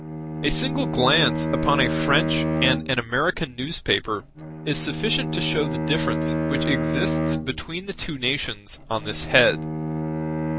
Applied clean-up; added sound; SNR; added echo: none; Bowed string instrument; 2 dB; none.